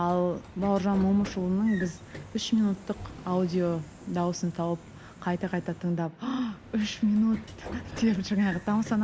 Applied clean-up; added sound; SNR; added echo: none; Sliding door / Train; 16 dB; none.